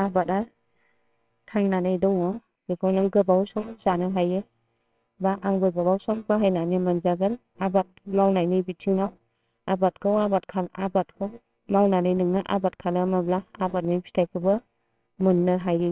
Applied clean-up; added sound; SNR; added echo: neural separator model SepFormer WHAMR!.